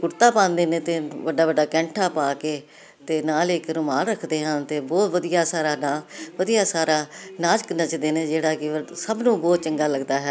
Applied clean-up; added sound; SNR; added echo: none; none; none; none.